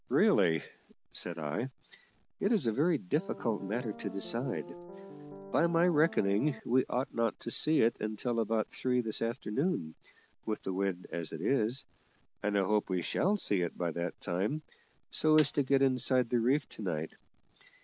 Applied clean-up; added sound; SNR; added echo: none; Snare drum + Piano; 14 dB; none.